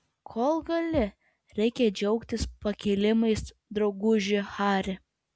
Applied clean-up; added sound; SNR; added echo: none; none; none; none.